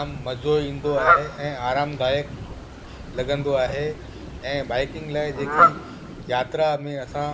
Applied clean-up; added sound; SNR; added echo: none; Fowl; 1 dB; none.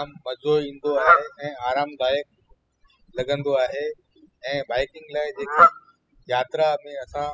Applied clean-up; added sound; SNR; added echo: classical method spectral subtraction.